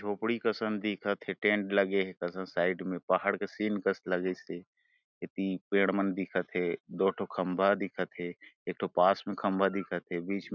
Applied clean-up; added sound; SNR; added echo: none; none; none; none.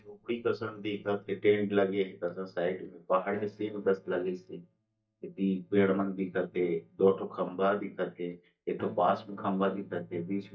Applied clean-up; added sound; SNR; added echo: neural mask model DeepFilterNet 3.